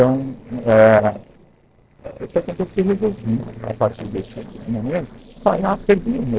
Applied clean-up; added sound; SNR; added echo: neural separator model SepFormer DNS4.